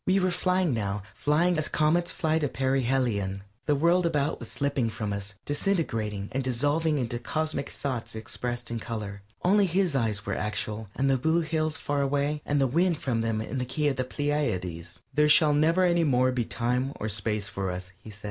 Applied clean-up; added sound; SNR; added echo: none; none; none; none.